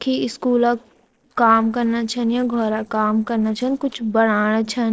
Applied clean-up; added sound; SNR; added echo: neural separator model SepFormer DNS4.